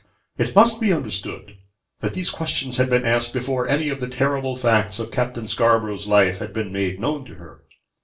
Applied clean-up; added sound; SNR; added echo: none; none; none; reverberation time 0.3 s.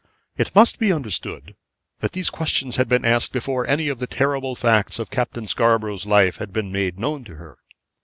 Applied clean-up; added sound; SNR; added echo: none; none; none; none.